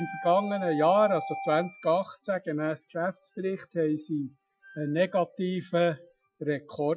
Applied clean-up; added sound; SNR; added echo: classical method Wiener filter.